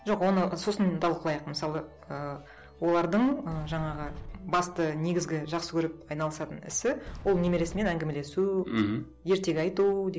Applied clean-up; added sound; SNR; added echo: none; Sliding door; 12 dB; none.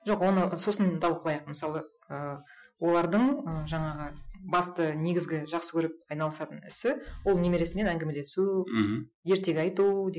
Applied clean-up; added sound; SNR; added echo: classical method Wiener filter.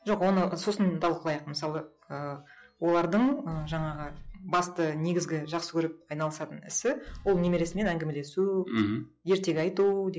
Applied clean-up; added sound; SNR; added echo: classical method log-MMSE.